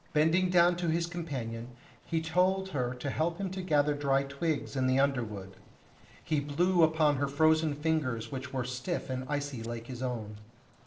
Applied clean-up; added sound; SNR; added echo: neural separator model SepFormer DNS4.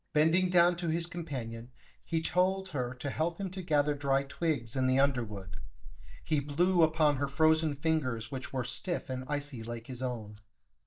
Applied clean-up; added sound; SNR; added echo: neural mask model DeepFilterNet 3.